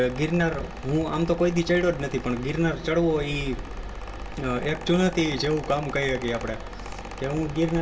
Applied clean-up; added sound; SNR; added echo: none; Mechanical fan; 12 dB; reverberation time 0.2 s.